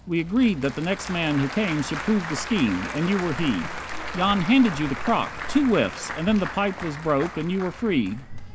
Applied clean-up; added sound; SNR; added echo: none; Applause / Crowd; 9 dB; none.